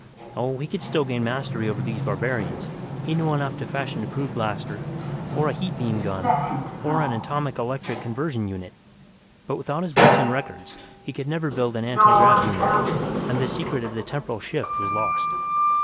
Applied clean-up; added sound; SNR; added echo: none; Sliding door; -3 dB; none.